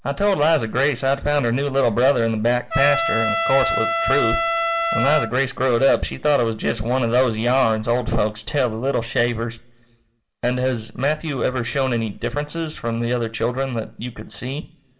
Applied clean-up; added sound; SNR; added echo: none; Trumpet; 1 dB; reverberation time 0.4 s.